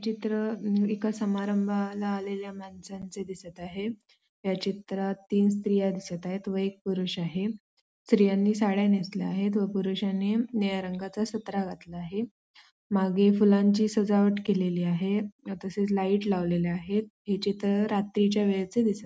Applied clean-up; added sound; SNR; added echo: none; none; none; none.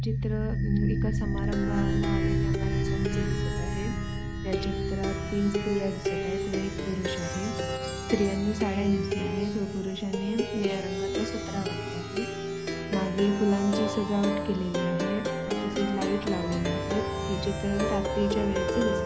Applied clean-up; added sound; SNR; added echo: none; Plucked string instrument; -1 dB; none.